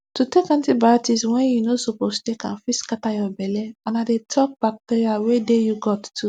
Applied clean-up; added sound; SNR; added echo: none; none; none; none.